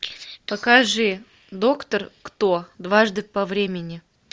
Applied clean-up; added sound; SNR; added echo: none; none; none; none.